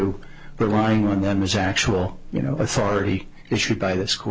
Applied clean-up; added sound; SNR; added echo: none; Buzz; 17 dB; none.